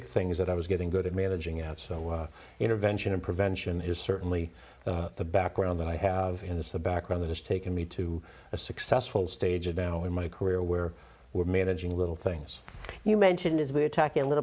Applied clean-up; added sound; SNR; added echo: none; none; none; none.